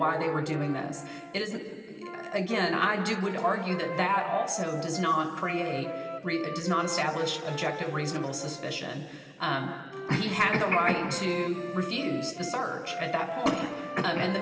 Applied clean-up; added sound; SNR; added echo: none; Wind instrument, woodwind instrument; 10 dB; reverberation time 2.3 s.